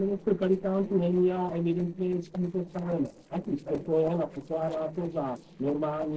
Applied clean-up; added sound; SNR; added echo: neural separator model SepFormer DNS4.